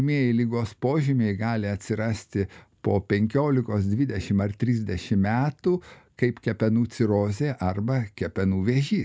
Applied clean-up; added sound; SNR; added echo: none; none; none; none.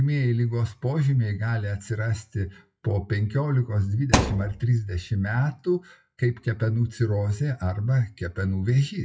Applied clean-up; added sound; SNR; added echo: classical method WPE with log-MMSE.